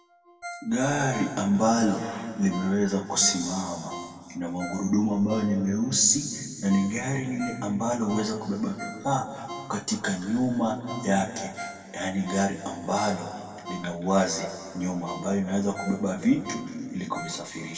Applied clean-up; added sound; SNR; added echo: none; Ringtone; 16 dB; reverberation time 2.2 s.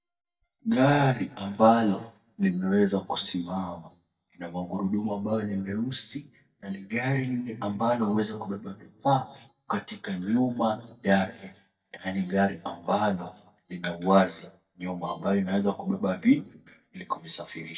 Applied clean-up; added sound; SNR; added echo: neural mask model DeepFilterNet 3.